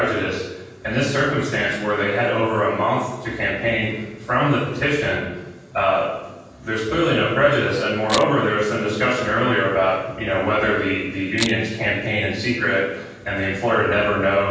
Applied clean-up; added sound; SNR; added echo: none; Camera; 10 dB; reverberation time 1.2 s.